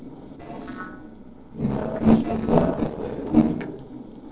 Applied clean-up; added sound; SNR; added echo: neural separator model SepFormer DNS4.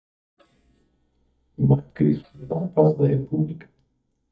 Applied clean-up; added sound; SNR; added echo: neural mask model DeepFilterNet 3.